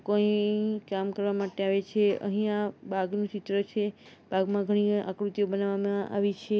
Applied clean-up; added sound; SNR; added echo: none; none; none; none.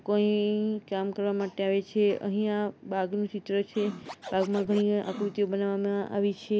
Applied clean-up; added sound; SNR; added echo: none; Scratching (performance technique); 15 dB; none.